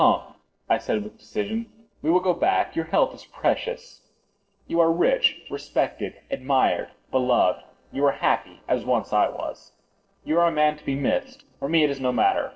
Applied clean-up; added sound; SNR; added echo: neural separator model SepFormer DNS4.